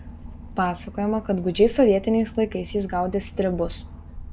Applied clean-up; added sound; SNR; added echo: none; Engine / Boat, Water vehicle; 14 dB; none.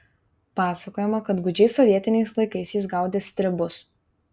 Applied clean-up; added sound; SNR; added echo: none; none; none; none.